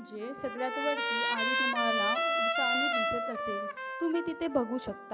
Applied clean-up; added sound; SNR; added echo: none; Trumpet; -3 dB; none.